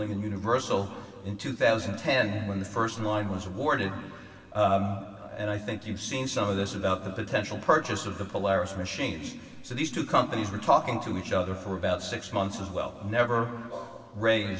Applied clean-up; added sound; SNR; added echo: none; none; none; reverberation time 2.2 s.